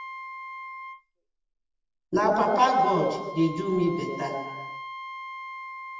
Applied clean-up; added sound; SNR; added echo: none; Wind instrument, woodwind instrument; 12 dB; reverberation time 1.3 s.